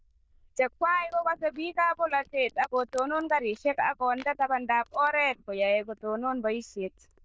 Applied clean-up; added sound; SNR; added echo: neural diffusion model UNIVERSE++.